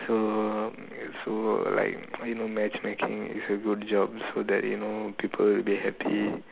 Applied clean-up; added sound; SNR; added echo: none; none; none; none.